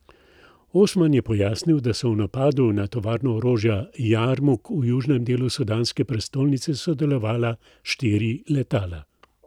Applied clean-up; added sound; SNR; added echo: none; none; none; none.